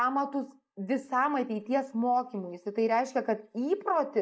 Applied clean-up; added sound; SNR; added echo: neural mask model Resemble Enhance denoiser.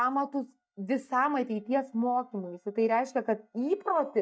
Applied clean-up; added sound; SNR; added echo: neural mask model DeepFilterNet 3.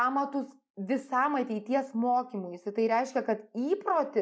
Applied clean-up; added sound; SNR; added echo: none; none; none; none.